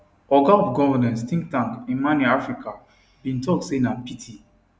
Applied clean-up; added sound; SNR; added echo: none; none; none; none.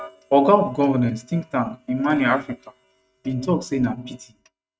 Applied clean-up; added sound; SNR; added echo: neural mask model RNNoise.